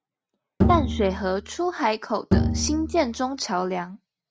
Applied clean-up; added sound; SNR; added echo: none; Bowed string instrument; 0 dB; none.